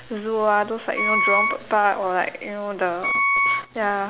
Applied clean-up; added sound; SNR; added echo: none; Wind instrument, woodwind instrument; -1 dB; none.